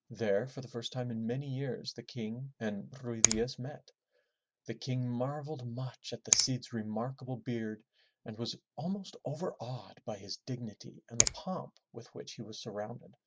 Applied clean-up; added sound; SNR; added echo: neural mask model RNNoise.